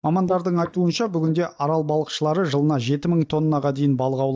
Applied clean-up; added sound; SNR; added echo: neural mask model DeepFilterNet 3.